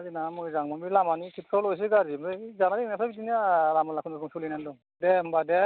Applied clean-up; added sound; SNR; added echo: none; none; none; none.